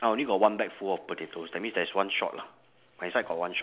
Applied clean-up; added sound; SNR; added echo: none; none; none; none.